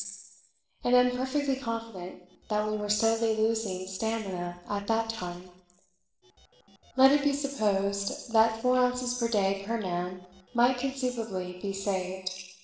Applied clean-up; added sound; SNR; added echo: neural separator model SepFormer DNS4.